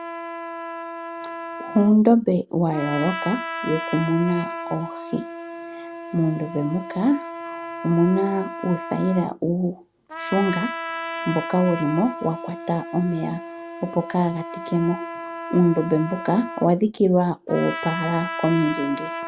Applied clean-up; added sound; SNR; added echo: none; Trumpet; 9 dB; none.